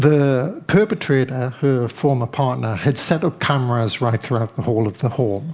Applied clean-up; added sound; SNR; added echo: none; none; none; none.